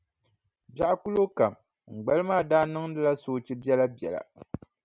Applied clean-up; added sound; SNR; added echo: none; none; none; none.